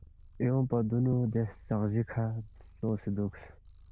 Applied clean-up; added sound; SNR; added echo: neural diffusion model UNIVERSE++.